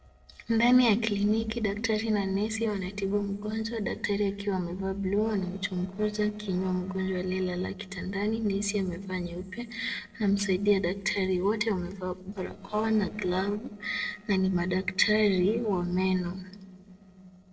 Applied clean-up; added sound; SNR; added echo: neural separator model SepFormer DNS4.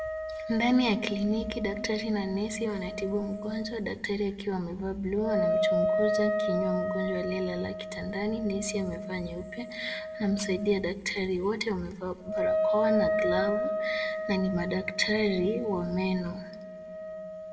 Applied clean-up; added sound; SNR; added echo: none; Wind instrument, woodwind instrument; 2 dB; reverberation time 1.5 s.